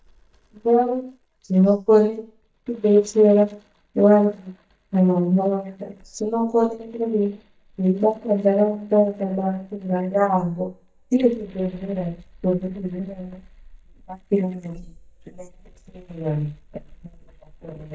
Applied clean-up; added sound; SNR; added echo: neural mask model DeepFilterNet 3.